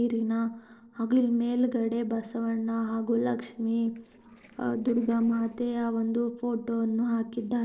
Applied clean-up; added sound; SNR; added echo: neural separator model SepFormer DNS4.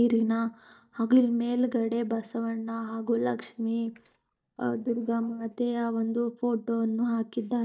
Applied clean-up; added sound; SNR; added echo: neural mask model DeepFilterNet 3.